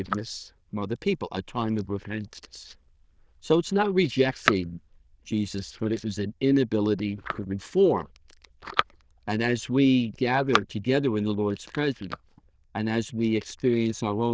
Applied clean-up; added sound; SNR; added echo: neural diffusion model UNIVERSE++.